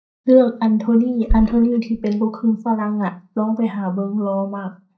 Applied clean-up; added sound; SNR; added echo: neural mask model DeepFilterNet 3.